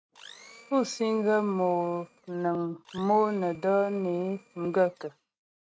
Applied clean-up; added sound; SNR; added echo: neural mask model RNNoise.